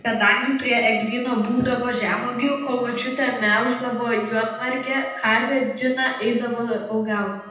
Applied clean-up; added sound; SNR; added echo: none; Wind instrument, woodwind instrument; 19 dB; reverberation time 0.9 s.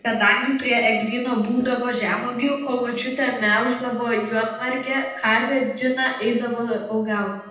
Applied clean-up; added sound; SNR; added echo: neural separator model SepFormer DNS4.